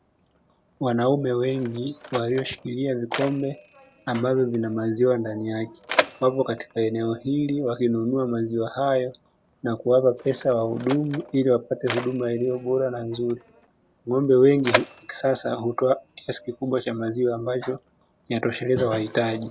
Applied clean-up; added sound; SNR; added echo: none; Mechanisms; 12 dB; none.